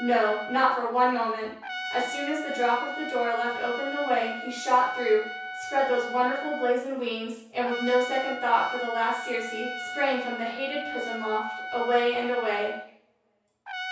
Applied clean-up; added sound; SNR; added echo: none; Trumpet; 9 dB; reverberation time 0.6 s.